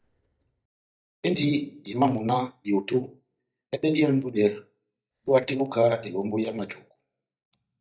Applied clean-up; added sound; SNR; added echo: neural mask model DeepFilterNet 3.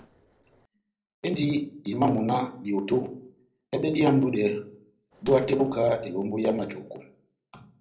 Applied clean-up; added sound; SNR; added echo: neural separator model SepFormer DNS4.